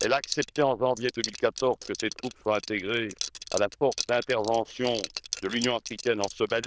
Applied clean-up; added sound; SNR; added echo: neural diffusion model UNIVERSE++.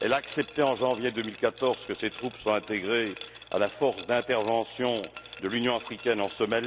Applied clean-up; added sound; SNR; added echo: none; Liquid; 10 dB; none.